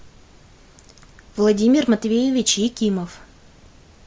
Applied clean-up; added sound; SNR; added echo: none; none; none; none.